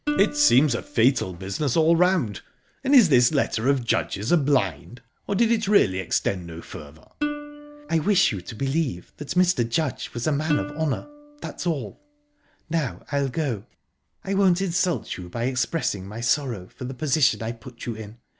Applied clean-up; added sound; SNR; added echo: none; Plucked string instrument; 11 dB; none.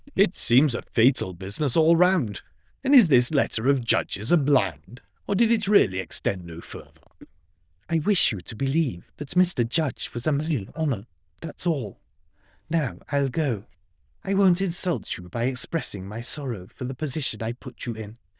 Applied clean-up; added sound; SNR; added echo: neural diffusion model UNIVERSE++.